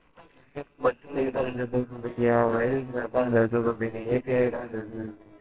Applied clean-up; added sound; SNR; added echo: neural separator model SepFormer WHAMR!.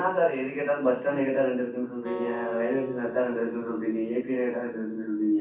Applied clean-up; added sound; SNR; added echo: none; Acoustic guitar; 14 dB; reverberation time 0.6 s.